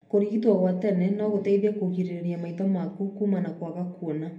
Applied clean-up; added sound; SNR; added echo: none; none; none; reverberation time 0.3 s.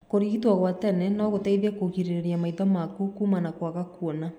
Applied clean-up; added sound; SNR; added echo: none; none; none; none.